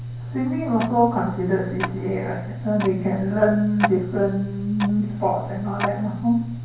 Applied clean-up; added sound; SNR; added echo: none; Tick-tock; 7 dB; reverberation time 0.9 s.